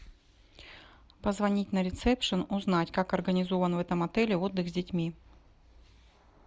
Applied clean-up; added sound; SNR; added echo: none; none; none; none.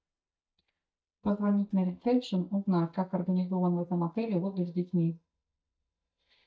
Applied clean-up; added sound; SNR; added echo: neural mask model DeepFilterNet 3.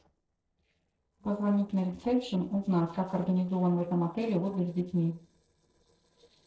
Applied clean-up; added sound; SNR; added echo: neural separator model SepFormer DNS4.